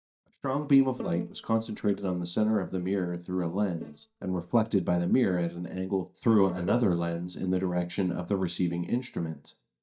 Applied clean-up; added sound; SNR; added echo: neural mask model DeepFilterNet 3.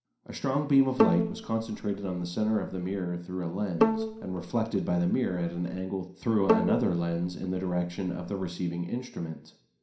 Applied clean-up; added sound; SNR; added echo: none; Bowed string instrument; 3 dB; reverberation time 0.5 s.